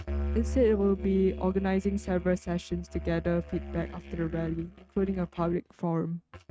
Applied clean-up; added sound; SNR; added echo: neural mask model RNNoise.